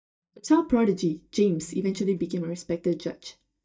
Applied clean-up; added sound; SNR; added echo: neural mask model DeepFilterNet 3.